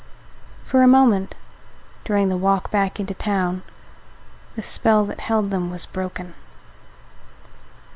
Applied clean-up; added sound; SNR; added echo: none; none; none; none.